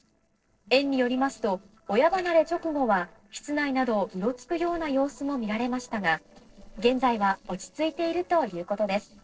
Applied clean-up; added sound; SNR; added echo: neural separator model SepFormer DNS4.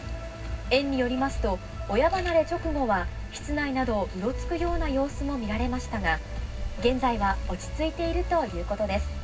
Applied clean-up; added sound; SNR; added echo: none; Wind; 12 dB; reverberation time 0.4 s.